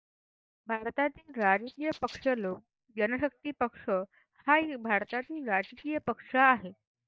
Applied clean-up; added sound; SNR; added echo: neural mask model DeepFilterNet 3.